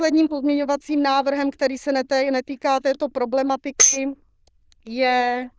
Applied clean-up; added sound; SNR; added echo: neural diffusion model UNIVERSE++.